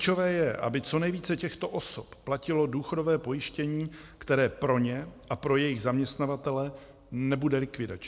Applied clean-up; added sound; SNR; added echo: none; none; none; none.